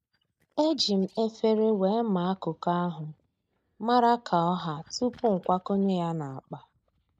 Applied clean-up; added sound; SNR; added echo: neural mask model DeepFilterNet 3.